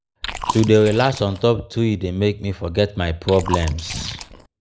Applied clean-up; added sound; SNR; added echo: neural mask model Resemble Enhance denoiser.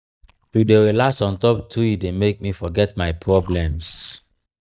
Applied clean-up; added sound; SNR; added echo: neural mask model DeepFilterNet 3.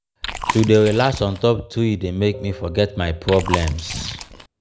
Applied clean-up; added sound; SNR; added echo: none; Chewing, mastication; 8 dB; none.